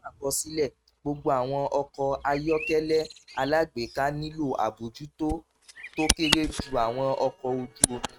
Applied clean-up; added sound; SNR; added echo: neural mask model RNNoise.